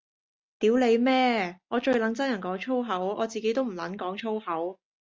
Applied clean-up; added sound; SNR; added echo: none; none; none; none.